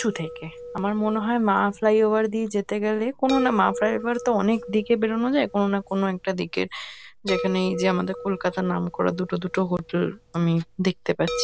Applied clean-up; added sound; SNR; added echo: none; Chime; 13 dB; none.